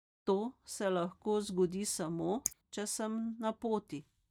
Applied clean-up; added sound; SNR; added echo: neural mask model DeepFilterNet 3.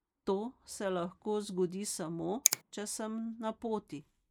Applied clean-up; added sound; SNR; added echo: neural mask model Resemble Enhance denoiser.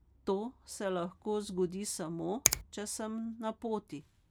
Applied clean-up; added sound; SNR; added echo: none; Finger snapping; -1 dB; none.